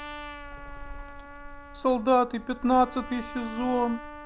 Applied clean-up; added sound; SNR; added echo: none; Trumpet + Bird; 12 dB; none.